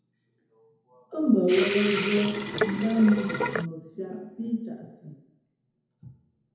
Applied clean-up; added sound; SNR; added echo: none; Sink (filling or washing) / Water tap, faucet; 2 dB; reverberation time 1.0 s.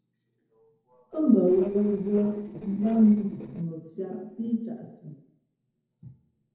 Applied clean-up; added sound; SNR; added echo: neural separator model SepFormer DNS4.